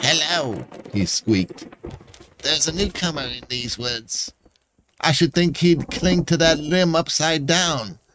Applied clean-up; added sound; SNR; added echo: neural mask model RNNoise.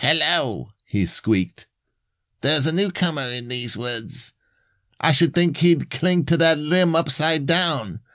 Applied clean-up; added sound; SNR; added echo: none; none; none; none.